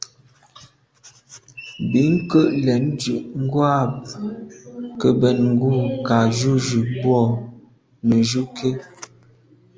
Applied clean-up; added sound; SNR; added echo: none; none; none; none.